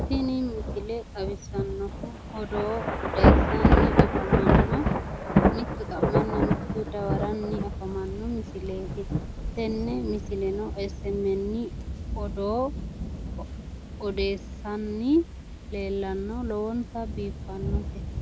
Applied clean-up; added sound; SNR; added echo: none; Thunder / Rain; -4 dB; none.